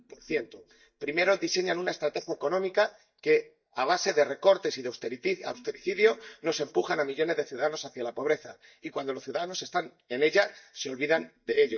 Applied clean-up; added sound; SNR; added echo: neural mask model DeepFilterNet 3.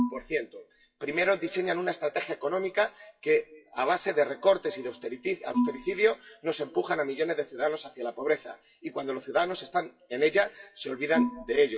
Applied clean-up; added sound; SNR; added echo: classical method WPE with log-MMSE.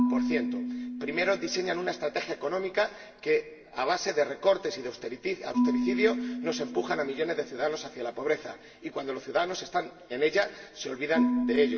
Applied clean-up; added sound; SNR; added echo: none; Marimba, xylophone / Wood; 4 dB; reverberation time 1.7 s.